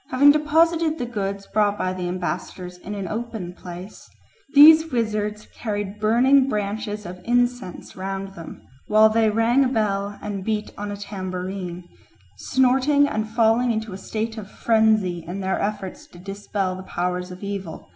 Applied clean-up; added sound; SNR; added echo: none; none; none; none.